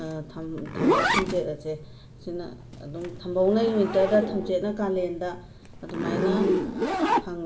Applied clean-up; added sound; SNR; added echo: none; Zipper (clothing); 1 dB; reverberation time 0.6 s.